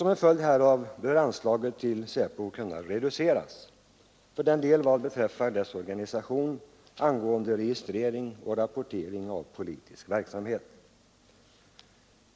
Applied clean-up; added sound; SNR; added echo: none; none; none; none.